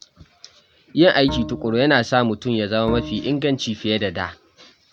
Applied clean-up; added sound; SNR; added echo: none; Bowed string instrument; 13 dB; none.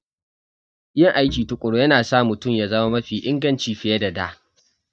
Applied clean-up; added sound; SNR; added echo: neural mask model DeepFilterNet 3.